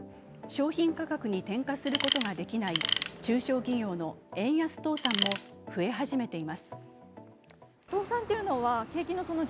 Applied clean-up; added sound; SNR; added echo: none; Tools; -2 dB; none.